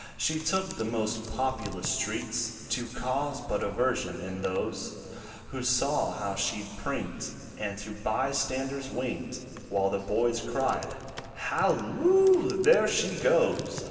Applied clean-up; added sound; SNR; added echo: none; Computer keyboard; 18 dB; reverberation time 2.4 s.